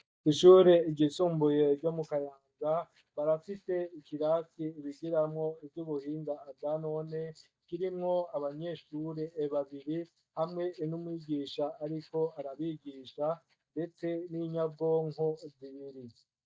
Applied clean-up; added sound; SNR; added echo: neural mask model DeepFilterNet 3.